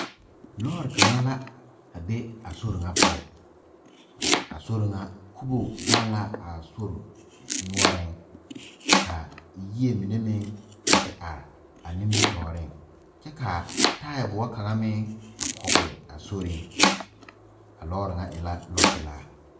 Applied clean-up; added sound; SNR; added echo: none; Domestic sounds, home sounds; -2 dB; reverberation time 0.6 s.